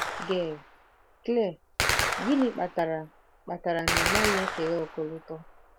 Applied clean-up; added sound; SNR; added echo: none; Gunshot, gunfire; 1 dB; none.